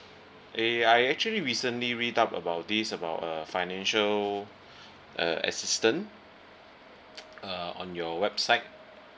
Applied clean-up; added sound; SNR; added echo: none; none; none; none.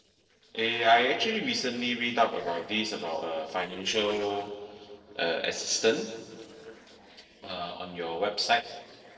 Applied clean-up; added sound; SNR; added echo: neural separator model SepFormer DNS4.